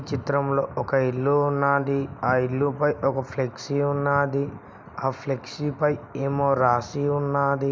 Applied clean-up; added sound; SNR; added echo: none; none; none; none.